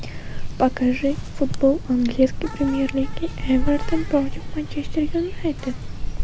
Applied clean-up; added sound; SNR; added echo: none; Insect; 2 dB; none.